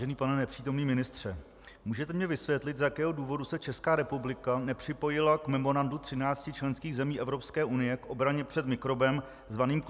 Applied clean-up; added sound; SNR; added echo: none; none; none; none.